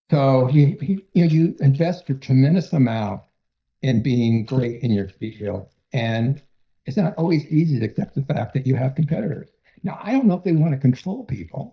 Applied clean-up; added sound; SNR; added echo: neural mask model DeepFilterNet 3.